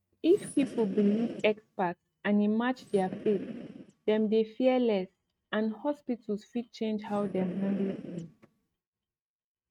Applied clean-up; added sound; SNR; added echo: neural mask model RNNoise.